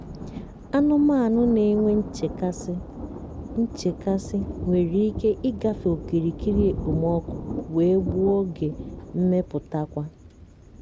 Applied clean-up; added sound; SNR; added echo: none; Thunder; 10 dB; none.